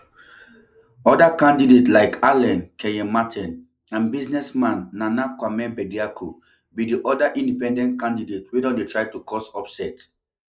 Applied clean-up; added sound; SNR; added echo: neural mask model Resemble Enhance denoiser.